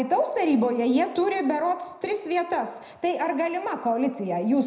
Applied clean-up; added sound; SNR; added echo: none; none; none; reverberation time 0.8 s.